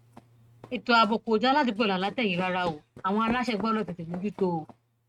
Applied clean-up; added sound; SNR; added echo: neural mask model RNNoise.